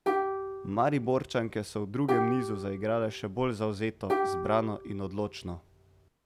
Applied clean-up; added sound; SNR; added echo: none; Plucked string instrument; 3 dB; none.